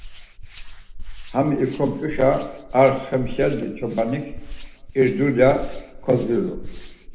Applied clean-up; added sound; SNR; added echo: none; Hands; 11 dB; reverberation time 0.8 s.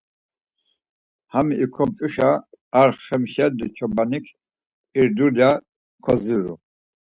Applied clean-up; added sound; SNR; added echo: none; none; none; none.